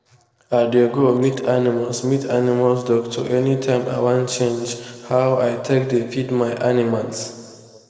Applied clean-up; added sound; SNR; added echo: neural separator model SepFormer DNS4.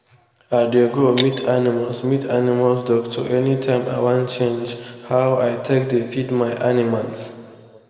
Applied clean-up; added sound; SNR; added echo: none; Shatter; 15 dB; reverberation time 1.9 s.